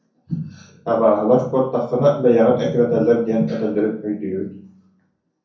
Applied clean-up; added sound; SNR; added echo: none; none; none; reverberation time 0.6 s.